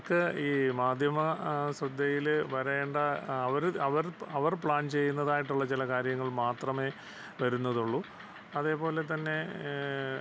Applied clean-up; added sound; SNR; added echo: none; none; none; none.